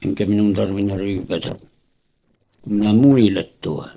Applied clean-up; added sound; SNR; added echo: neural separator model SepFormer DNS4.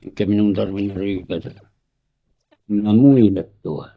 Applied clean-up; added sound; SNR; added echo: neural mask model DeepFilterNet 3.